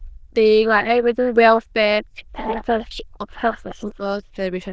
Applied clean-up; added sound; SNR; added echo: neural diffusion model UNIVERSE++.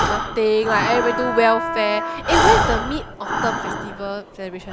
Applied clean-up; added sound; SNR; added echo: none; Breathing + Wind instrument, woodwind instrument; 1 dB; none.